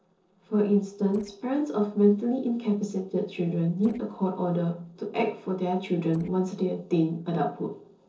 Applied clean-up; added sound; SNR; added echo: neural separator model SepFormer DNS4.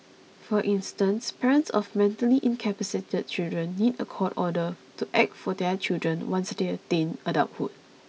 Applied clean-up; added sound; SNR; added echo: none; none; none; none.